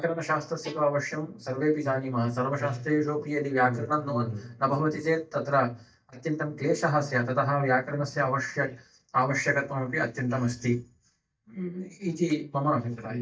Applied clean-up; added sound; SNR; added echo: neural mask model DeepFilterNet 3.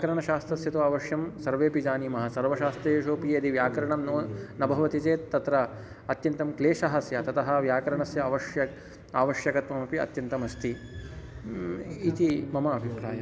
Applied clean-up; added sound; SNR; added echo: none; none; none; none.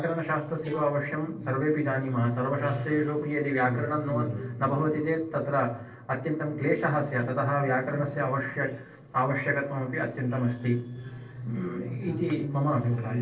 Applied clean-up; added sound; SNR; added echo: neural separator model SepFormer DNS4.